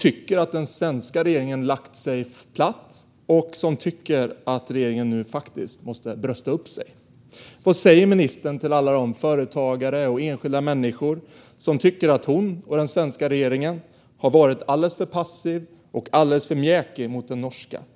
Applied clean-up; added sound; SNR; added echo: none; none; none; none.